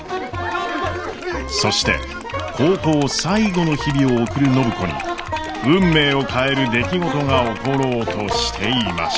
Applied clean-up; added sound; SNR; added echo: none; Liquid; 16 dB; none.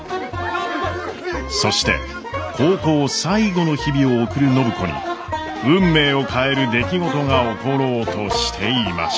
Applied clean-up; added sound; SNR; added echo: none; none; none; none.